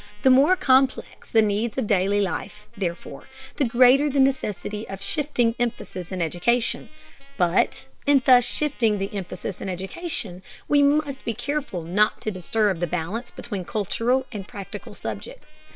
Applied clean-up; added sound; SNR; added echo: neural separator model SepFormer WHAM!.